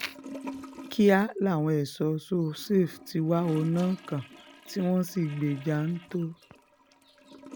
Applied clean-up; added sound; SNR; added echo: none; Toilet flush / Gurgling; 18 dB; none.